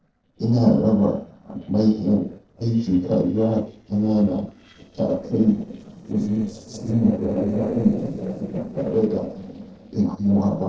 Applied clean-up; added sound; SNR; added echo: neural separator model SepFormer DNS4.